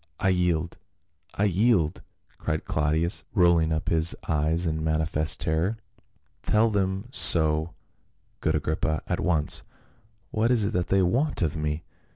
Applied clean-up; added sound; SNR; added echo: none; none; none; none.